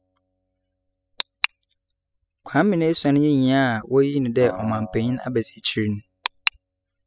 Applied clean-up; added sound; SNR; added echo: classical method spectral subtraction.